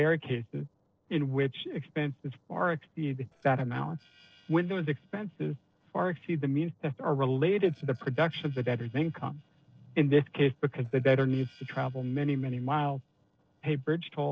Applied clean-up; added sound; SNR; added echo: neural separator model SepFormer DNS4.